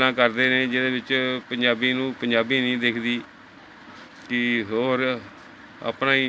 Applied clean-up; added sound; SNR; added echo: none; none; none; none.